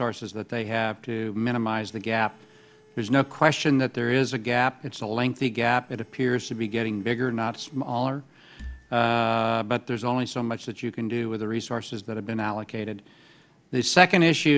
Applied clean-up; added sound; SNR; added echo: none; Marimba, xylophone; 14 dB; none.